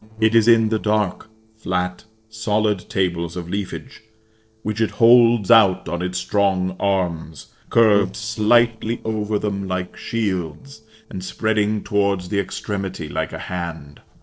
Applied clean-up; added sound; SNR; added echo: neural separator model SepFormer DNS4.